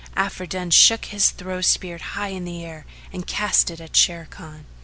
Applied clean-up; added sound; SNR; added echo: none; none; none; none.